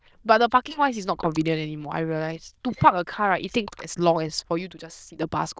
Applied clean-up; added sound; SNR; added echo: neural diffusion model UNIVERSE++.